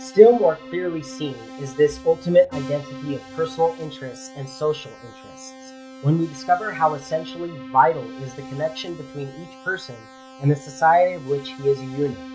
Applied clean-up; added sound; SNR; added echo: none; Keyboard (musical); 16 dB; none.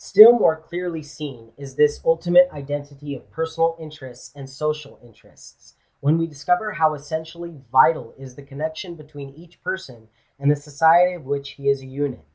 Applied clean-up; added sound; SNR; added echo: none; none; none; none.